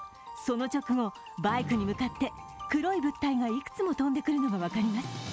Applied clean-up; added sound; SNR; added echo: none; none; none; none.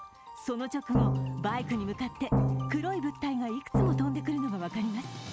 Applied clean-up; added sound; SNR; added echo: none; Drum; -2 dB; none.